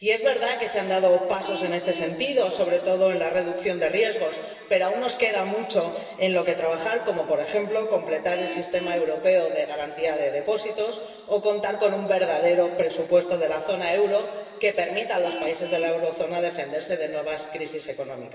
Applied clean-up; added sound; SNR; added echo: none; Vehicle horn, car horn, honking; 20 dB; reverberation time 2.3 s.